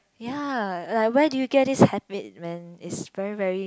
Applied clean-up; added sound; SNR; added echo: none; none; none; none.